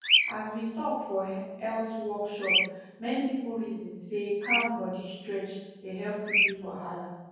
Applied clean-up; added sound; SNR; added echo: none; Bird vocalization, bird call, bird song; -1 dB; reverberation time 1.3 s.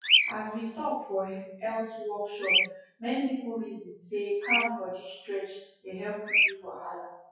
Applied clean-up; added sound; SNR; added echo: classical method WPE with log-MMSE.